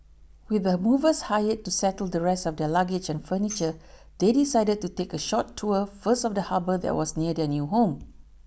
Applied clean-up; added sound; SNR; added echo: none; Tambourine; 19 dB; none.